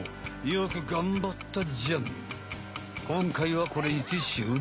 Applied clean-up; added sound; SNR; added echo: none; Tick-tock; 15 dB; none.